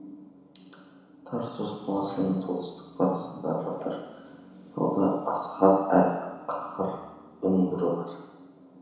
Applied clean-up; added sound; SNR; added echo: none; none; none; reverberation time 1.0 s.